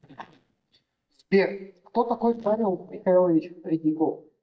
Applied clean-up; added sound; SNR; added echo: neural mask model DeepFilterNet 3.